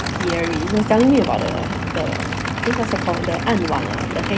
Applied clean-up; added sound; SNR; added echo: none; Idling / Aircraft; 4 dB; none.